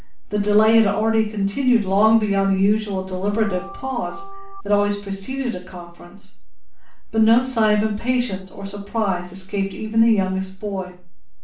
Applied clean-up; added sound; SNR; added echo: none; Organ; 17 dB; reverberation time 0.4 s.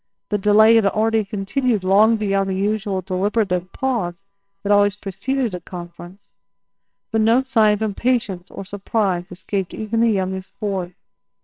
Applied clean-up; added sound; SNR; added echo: neural separator model SepFormer WHAMR!.